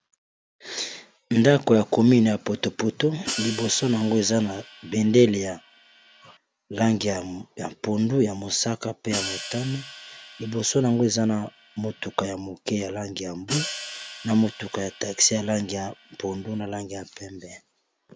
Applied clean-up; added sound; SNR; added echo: none; Hi-hat; 13 dB; none.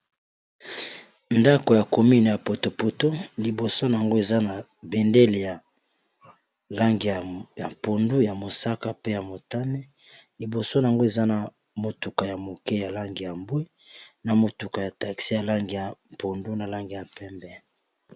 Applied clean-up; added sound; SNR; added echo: none; none; none; none.